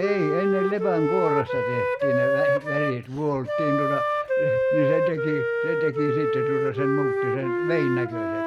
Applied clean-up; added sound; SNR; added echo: none; Wind instrument, woodwind instrument; -3 dB; none.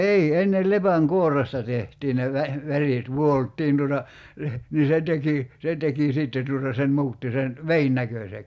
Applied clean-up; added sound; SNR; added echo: none; none; none; none.